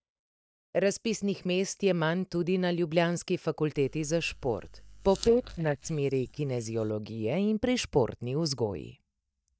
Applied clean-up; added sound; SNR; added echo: neural mask model DeepFilterNet 3.